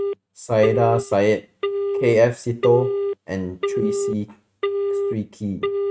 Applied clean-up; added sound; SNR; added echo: neural mask model RNNoise.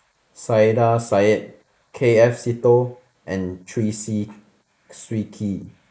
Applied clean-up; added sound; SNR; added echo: neural mask model Resemble Enhance denoiser.